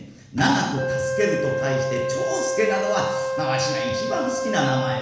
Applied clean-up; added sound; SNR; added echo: none; Wind instrument, woodwind instrument; 1 dB; reverberation time 1.1 s.